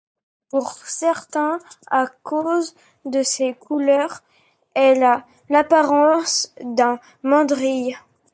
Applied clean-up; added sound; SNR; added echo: neural mask model DeepFilterNet 3.